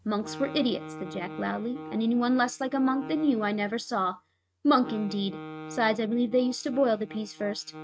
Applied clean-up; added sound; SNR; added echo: neural mask model RNNoise.